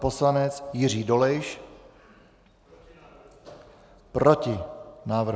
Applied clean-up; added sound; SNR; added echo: none; none; none; none.